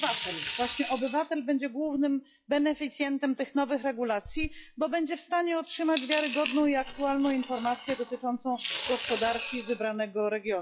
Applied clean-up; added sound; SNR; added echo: classical method log-MMSE.